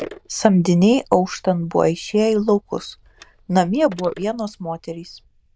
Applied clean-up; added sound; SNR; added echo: neural diffusion model UNIVERSE++.